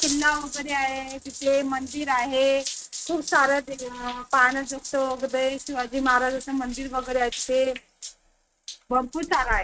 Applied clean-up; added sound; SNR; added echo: neural mask model RNNoise.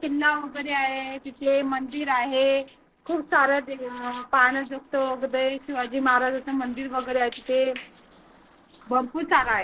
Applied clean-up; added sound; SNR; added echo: neural separator model SepFormer DNS4.